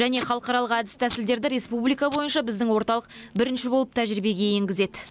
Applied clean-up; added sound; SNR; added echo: none; Packing tape, duct tape; 19 dB; none.